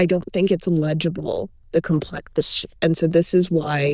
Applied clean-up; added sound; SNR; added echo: neural diffusion model UNIVERSE++.